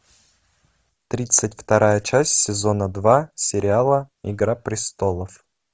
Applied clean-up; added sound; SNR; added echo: none; none; none; none.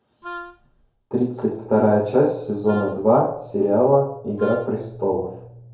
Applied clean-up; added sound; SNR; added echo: none; Wind instrument, woodwind instrument; 17 dB; reverberation time 2.2 s.